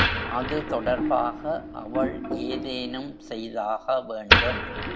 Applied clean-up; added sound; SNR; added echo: none; Wood; -2 dB; none.